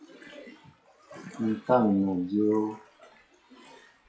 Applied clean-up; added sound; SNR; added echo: classical method WPE with log-MMSE.